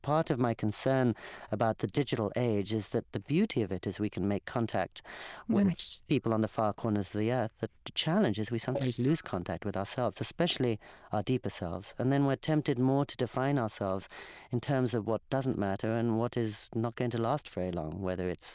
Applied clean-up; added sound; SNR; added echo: neural diffusion model UNIVERSE++.